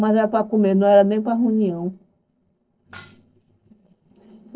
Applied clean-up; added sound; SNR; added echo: neural separator model SepFormer DNS4.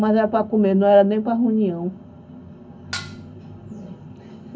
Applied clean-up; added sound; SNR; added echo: none; Dishes, pots, and pans; 15 dB; reverberation time 0.3 s.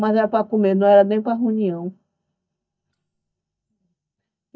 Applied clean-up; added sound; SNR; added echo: neural mask model DeepFilterNet 3.